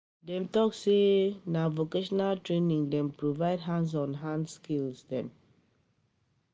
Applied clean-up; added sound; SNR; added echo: none; none; none; none.